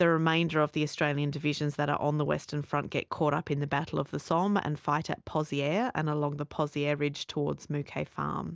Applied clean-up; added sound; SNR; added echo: none; none; none; none.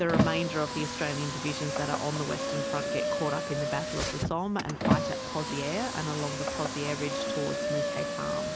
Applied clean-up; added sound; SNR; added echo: none; Car; -1 dB; none.